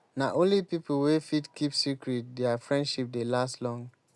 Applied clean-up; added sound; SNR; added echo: none; none; none; none.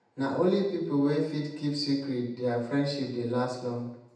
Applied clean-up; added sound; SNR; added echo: none; none; none; reverberation time 0.8 s.